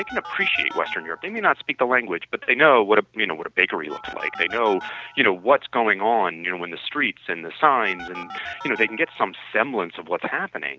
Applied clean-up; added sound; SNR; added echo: none; Telephone; 19 dB; none.